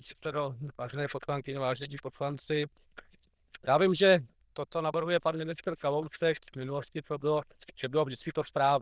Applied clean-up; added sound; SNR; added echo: neural diffusion model UNIVERSE++.